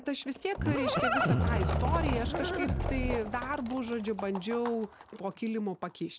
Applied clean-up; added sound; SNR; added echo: none; Livestock, farm animals, working animals; -1 dB; none.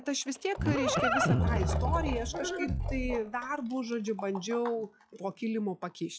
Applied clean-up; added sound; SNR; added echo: classical method log-MMSE.